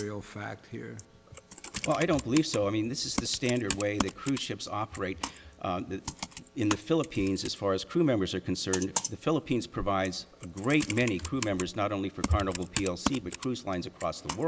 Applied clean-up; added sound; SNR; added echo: none; Computer keyboard; 9 dB; none.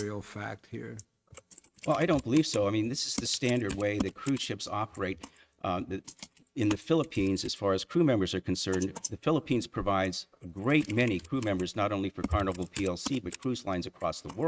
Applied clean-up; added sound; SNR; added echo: neural mask model RNNoise.